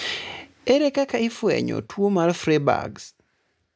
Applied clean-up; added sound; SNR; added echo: none; none; none; none.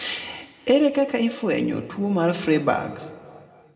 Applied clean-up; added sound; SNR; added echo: none; none; none; reverberation time 1.5 s.